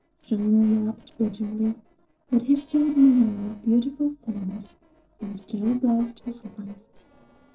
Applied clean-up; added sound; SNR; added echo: neural separator model SepFormer DNS4.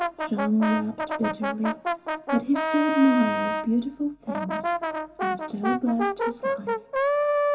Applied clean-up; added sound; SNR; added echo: none; Brass instrument; 0 dB; reverberation time 0.3 s.